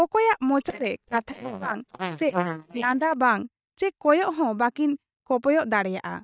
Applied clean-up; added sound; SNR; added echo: neural mask model DeepFilterNet 3.